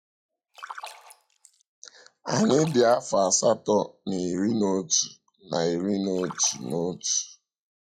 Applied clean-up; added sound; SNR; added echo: classical method log-MMSE.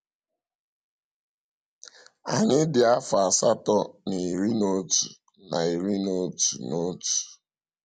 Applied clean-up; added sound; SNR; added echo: none; none; none; none.